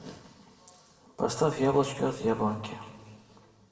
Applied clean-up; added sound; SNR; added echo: none; none; none; reverberation time 1.3 s.